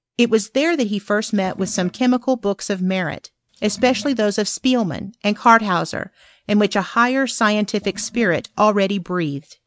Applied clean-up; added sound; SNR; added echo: neural mask model RNNoise.